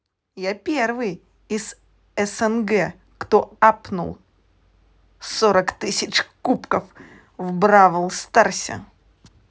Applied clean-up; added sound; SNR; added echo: none; none; none; none.